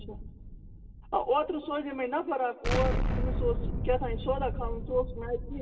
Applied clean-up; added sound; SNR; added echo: none; Explosion; 1 dB; reverberation time 2.2 s.